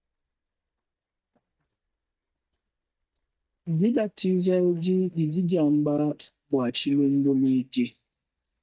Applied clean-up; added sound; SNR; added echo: neural mask model DeepFilterNet 3.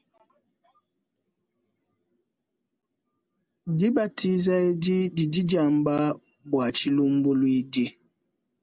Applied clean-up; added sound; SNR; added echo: none; none; none; none.